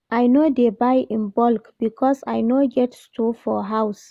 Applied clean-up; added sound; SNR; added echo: none; none; none; none.